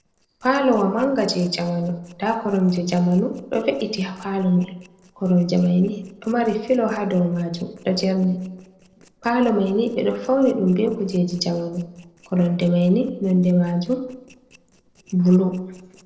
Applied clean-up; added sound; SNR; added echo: neural separator model SepFormer DNS4.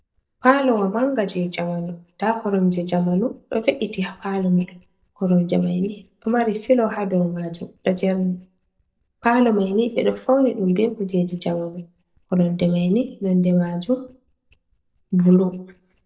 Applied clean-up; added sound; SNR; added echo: neural mask model DeepFilterNet 3.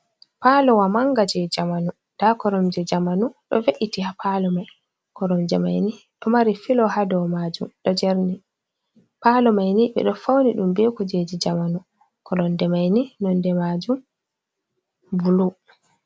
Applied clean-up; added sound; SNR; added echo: none; none; none; none.